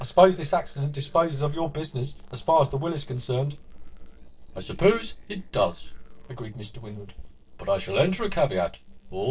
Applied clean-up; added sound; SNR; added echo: neural separator model SepFormer DNS4.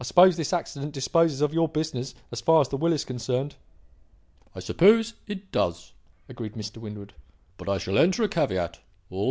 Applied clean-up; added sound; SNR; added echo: none; none; none; none.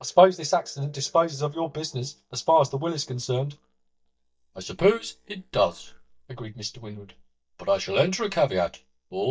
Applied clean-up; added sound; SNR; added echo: neural mask model DeepFilterNet 3.